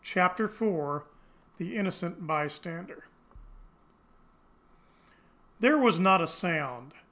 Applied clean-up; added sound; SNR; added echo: none; Bass drum; 19 dB; none.